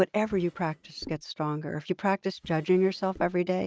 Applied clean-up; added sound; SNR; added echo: neural mask model RNNoise.